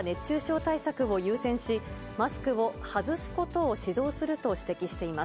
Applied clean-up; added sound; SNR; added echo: none; none; none; none.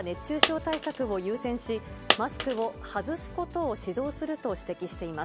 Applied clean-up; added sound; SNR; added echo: none; Coin (dropping); 0 dB; none.